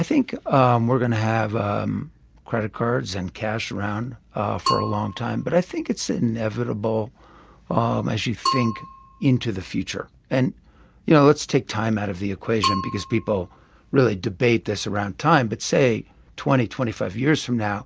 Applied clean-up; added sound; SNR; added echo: none; Bell / Percussion; 11 dB; none.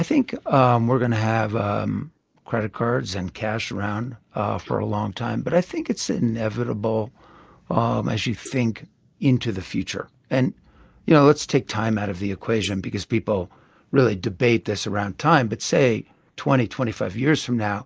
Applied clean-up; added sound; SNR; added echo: neural mask model Resemble Enhance denoiser.